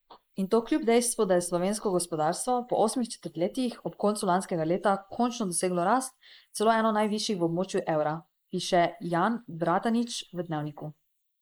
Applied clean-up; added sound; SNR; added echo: neural mask model Resemble Enhance denoiser.